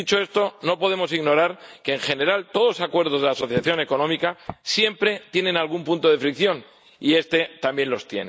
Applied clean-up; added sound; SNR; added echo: neural mask model DeepFilterNet 3.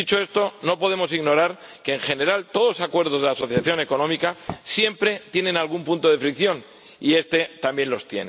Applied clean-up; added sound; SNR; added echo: none; Walk, footsteps; 12 dB; none.